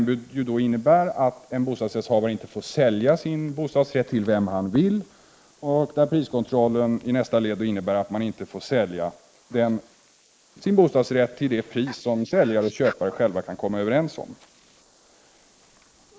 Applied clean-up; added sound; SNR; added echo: neural mask model Resemble Enhance denoiser.